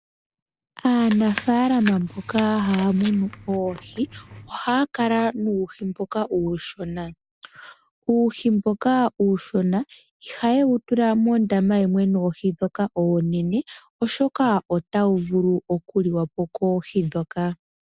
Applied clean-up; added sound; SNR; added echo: none; Chewing, mastication; 15 dB; none.